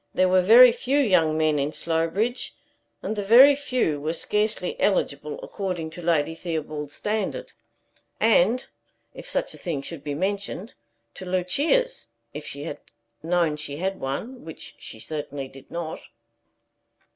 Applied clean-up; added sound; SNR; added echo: none; none; none; none.